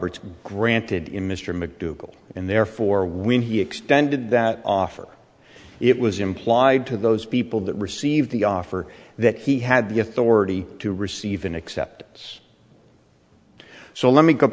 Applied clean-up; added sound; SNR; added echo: none; none; none; none.